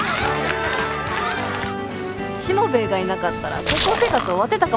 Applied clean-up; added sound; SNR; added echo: none; Splash, splatter; 3 dB; none.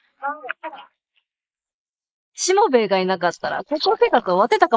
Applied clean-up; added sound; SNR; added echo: neural mask model Resemble Enhance denoiser.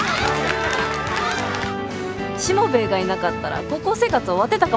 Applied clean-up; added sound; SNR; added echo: none; none; none; none.